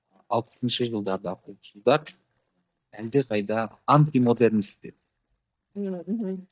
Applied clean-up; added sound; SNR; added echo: neural mask model DeepFilterNet 3.